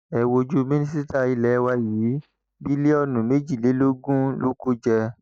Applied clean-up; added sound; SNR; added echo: neural mask model DeepFilterNet 3.